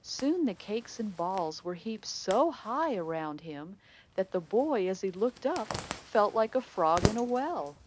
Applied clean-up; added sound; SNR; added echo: none; Zipper (clothing); 11 dB; none.